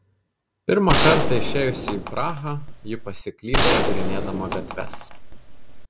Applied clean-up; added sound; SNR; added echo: none; Gunshot, gunfire; -4 dB; none.